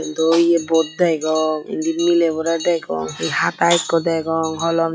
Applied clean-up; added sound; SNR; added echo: classical method log-MMSE.